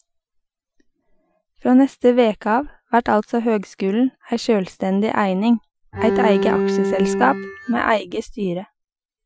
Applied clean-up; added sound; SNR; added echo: classical method Wiener filter.